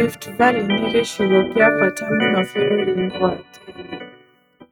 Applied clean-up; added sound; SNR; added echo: neural mask model RNNoise.